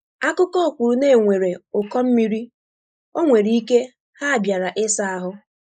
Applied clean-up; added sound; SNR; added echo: neural mask model Resemble Enhance denoiser.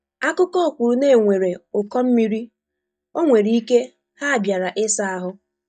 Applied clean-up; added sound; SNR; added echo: neural mask model DeepFilterNet 3.